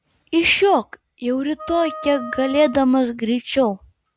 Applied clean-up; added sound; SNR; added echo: none; Wind instrument, woodwind instrument; 16 dB; none.